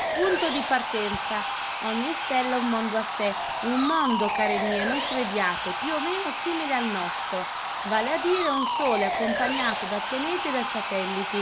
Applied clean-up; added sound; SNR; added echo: none; Sawing; 1 dB; none.